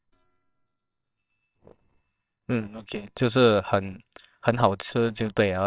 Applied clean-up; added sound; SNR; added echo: neural separator model SepFormer WHAMR!.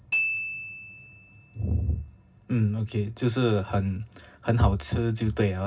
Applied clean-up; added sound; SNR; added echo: none; Glockenspiel; 8 dB; reverberation time 0.2 s.